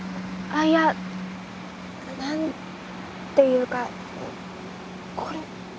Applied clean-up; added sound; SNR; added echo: none; none; none; none.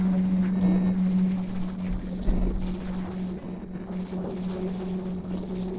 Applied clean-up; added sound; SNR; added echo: neural separator model SepFormer DNS4.